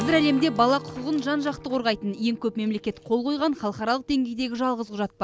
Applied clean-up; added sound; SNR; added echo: none; Acoustic guitar / Strum; 16 dB; none.